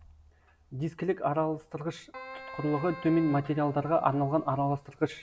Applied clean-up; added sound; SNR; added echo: none; Keyboard (musical); 16 dB; none.